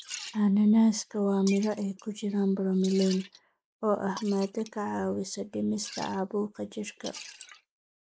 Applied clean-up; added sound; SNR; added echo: neural mask model Resemble Enhance denoiser.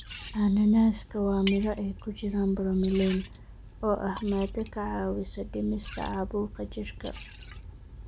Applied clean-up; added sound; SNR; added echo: none; Liquid; 16 dB; none.